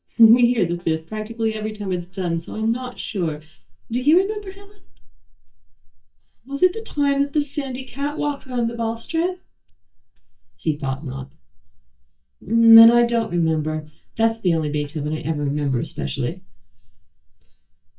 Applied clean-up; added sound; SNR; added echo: neural mask model DeepFilterNet 3.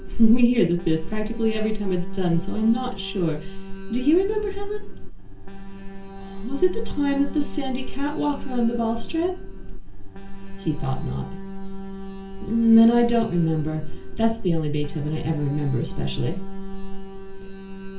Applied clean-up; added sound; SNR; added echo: none; Alarm; 16 dB; reverberation time 0.3 s.